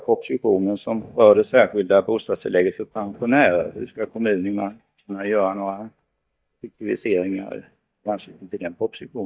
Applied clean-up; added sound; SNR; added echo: neural mask model DeepFilterNet 3.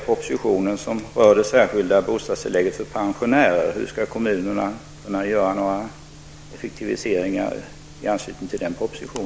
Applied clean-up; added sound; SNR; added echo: none; none; none; none.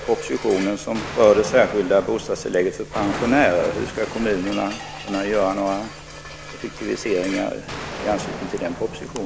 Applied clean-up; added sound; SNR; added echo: none; Explosion; 11 dB; none.